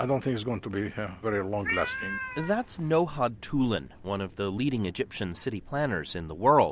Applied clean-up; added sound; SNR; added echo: none; Cat; 7 dB; none.